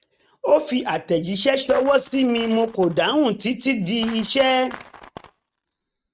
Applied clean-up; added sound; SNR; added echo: neural mask model RNNoise.